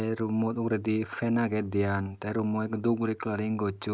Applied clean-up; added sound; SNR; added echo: none; none; none; none.